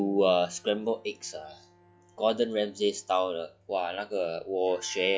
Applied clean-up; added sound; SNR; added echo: classical method log-MMSE.